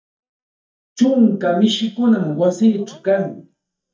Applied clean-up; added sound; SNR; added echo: neural mask model DeepFilterNet 3.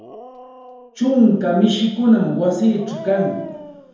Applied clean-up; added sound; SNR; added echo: none; Dog; 19 dB; reverberation time 0.9 s.